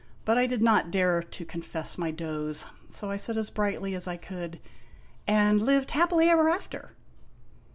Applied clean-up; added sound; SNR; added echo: none; none; none; none.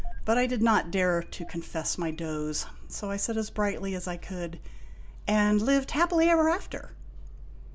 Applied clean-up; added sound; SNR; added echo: none; Engine starting; 10 dB; none.